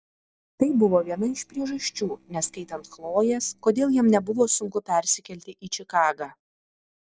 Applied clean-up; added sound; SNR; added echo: neural separator model SepFormer DNS4.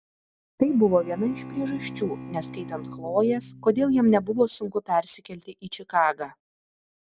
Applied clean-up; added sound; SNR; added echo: none; Bowed string instrument; 14 dB; none.